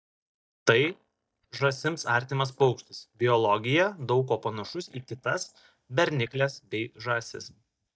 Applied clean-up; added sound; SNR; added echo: neural mask model DeepFilterNet 3.